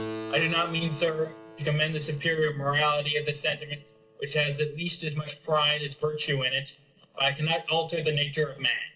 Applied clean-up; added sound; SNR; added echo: none; Keyboard (musical); 17 dB; reverberation time 0.4 s.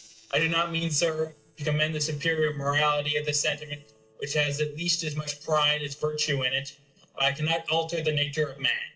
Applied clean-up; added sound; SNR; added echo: neural separator model SepFormer DNS4.